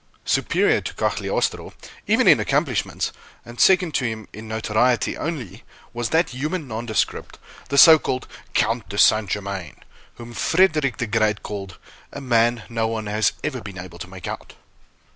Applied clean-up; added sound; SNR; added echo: none; none; none; none.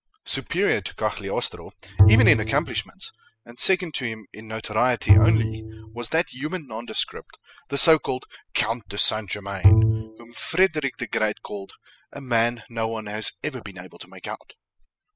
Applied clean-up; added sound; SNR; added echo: classical method spectral subtraction.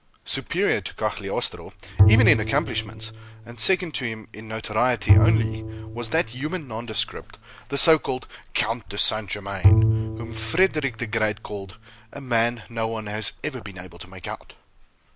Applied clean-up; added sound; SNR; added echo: none; Bowed string instrument; -2 dB; none.